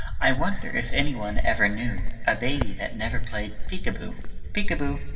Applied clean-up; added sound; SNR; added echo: none; Cricket; -4 dB; reverberation time 2.6 s.